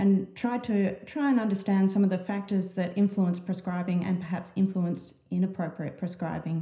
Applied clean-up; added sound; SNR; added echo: none; none; none; reverberation time 0.5 s.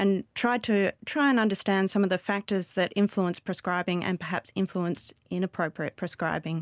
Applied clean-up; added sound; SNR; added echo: none; none; none; none.